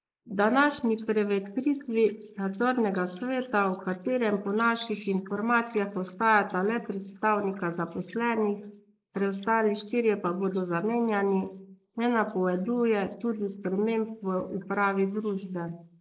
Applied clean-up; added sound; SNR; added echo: neural mask model Resemble Enhance denoiser.